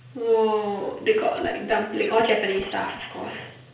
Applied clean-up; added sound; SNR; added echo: none; Scratching (performance technique); 18 dB; reverberation time 0.5 s.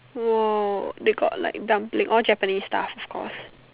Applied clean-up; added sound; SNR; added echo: none; none; none; none.